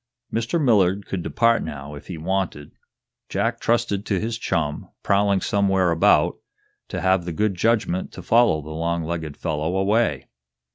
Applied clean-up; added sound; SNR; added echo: none; none; none; none.